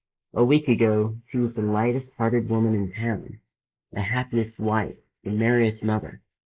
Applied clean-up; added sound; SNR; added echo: neural mask model Resemble Enhance denoiser.